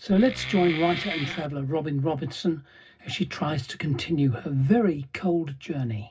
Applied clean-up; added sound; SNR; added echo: none; Wood; 9 dB; reverberation time 0.4 s.